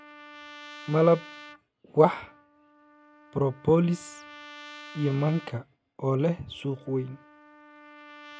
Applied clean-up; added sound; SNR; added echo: none; Trumpet; 20 dB; none.